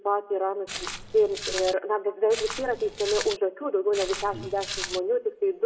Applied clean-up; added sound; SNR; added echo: none; Walk, footsteps; 8 dB; reverberation time 0.5 s.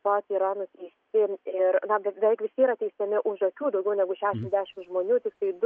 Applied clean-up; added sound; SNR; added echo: none; none; none; none.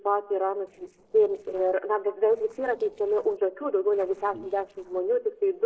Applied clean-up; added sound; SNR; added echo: neural separator model SepFormer DNS4.